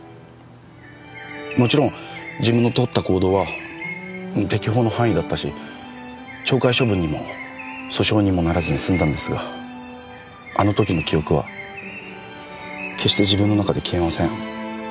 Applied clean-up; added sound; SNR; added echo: none; Bird; 16 dB; none.